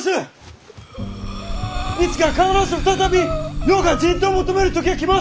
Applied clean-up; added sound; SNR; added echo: none; Breathing; 14 dB; none.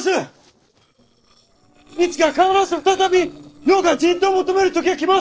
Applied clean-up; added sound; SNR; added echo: neural separator model SepFormer DNS4.